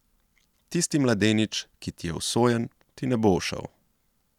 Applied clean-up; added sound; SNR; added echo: none; none; none; none.